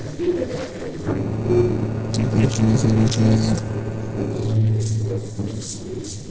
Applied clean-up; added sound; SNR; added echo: neural separator model SepFormer DNS4.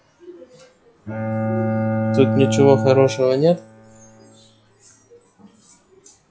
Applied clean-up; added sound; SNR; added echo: classical method log-MMSE.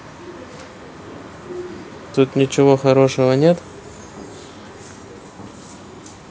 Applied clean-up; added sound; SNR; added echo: none; none; none; none.